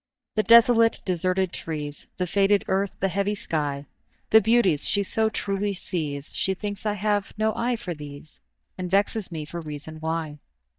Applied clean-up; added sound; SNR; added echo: neural mask model DeepFilterNet 3.